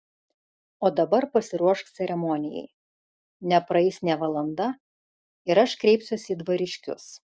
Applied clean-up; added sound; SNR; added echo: none; none; none; none.